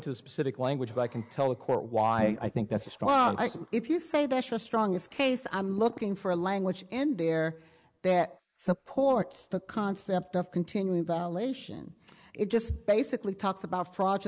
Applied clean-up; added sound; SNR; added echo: neural mask model Resemble Enhance denoiser.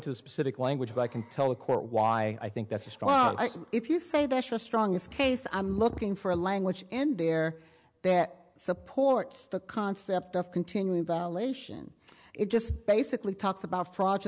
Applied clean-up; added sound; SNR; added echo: none; none; none; none.